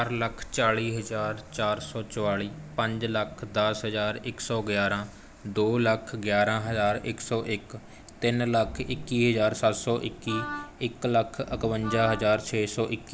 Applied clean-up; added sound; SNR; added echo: none; Wind instrument, woodwind instrument; 10 dB; none.